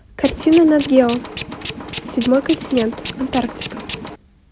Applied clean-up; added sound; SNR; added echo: none; Tools; 11 dB; none.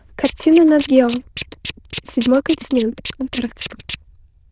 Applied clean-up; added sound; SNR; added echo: neural diffusion model UNIVERSE++.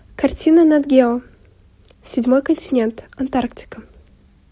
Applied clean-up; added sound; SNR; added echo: none; none; none; none.